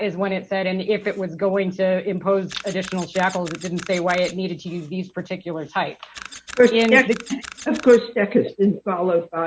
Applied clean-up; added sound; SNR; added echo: none; Camera; 19 dB; none.